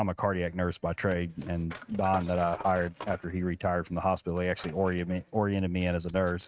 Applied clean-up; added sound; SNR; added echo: neural mask model RNNoise.